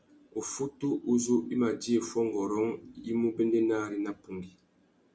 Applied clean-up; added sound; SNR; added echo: none; none; none; none.